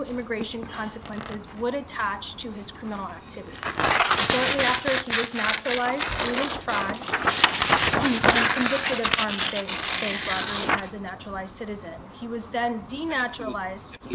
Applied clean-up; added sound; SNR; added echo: none; Tearing; -5 dB; none.